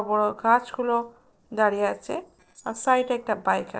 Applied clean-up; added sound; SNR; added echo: neural separator model SepFormer DNS4.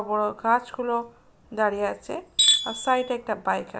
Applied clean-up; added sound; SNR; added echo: none; Tools; -4 dB; none.